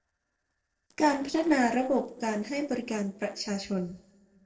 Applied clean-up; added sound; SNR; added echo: neural separator model SepFormer DNS4.